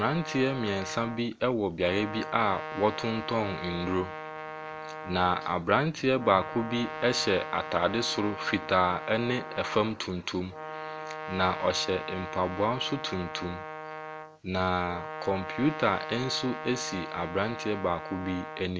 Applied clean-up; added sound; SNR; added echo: none; Brass instrument; 9 dB; none.